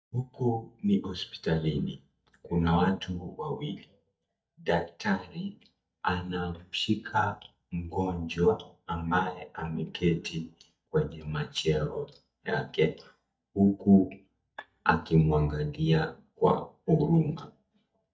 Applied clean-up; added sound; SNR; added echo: neural mask model DeepFilterNet 3.